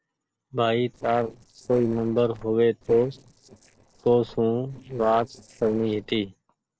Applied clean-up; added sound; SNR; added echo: neural separator model SepFormer DNS4.